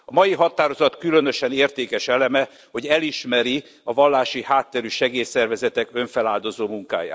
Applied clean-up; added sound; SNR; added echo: none; none; none; none.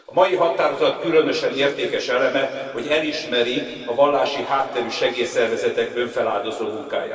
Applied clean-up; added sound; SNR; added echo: none; none; none; reverberation time 2.5 s.